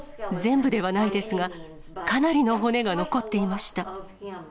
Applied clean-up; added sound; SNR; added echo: none; none; none; none.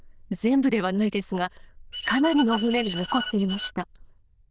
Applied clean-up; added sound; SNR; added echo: neural diffusion model UNIVERSE++.